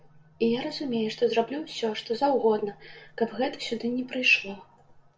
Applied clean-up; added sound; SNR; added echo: none; none; none; reverberation time 0.2 s.